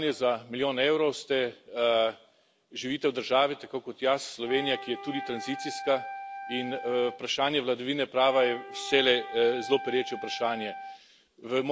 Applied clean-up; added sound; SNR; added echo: none; Wind instrument, woodwind instrument; 11 dB; none.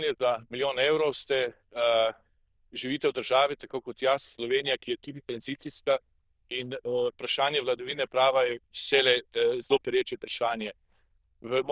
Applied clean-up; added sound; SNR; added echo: neural diffusion model UNIVERSE++.